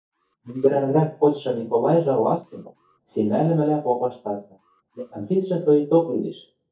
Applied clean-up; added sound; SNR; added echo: neural mask model DeepFilterNet 3.